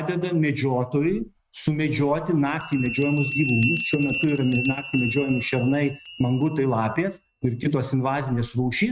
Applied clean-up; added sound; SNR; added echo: neural mask model RNNoise.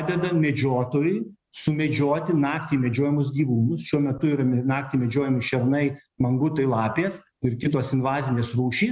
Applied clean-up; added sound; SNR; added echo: none; none; none; none.